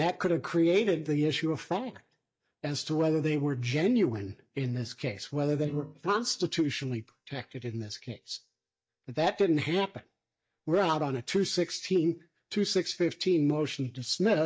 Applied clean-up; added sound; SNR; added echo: neural mask model DeepFilterNet 3.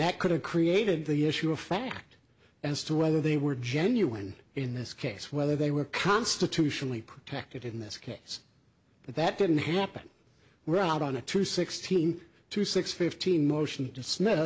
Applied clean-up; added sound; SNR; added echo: none; none; none; none.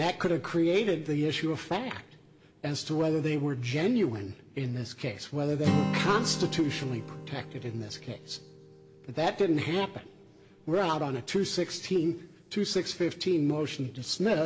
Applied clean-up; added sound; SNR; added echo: none; Acoustic guitar; 10 dB; reverberation time 1.9 s.